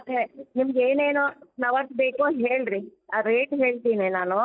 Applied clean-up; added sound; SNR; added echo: neural mask model DeepFilterNet 3.